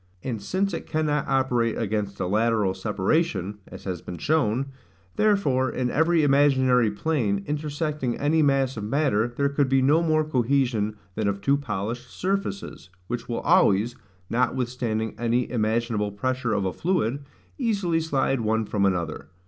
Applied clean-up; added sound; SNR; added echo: none; none; none; none.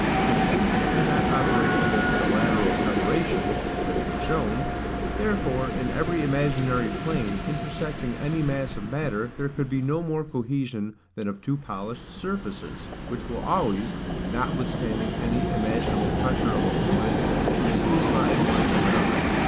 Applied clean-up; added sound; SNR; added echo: none; Train; -3 dB; none.